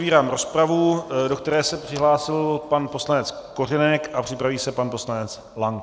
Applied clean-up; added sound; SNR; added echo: none; none; none; none.